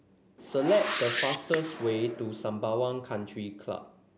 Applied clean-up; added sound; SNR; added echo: none; Whoosh, swoosh, swish; 5 dB; none.